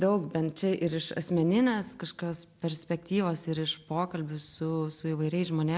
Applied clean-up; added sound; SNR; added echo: none; none; none; none.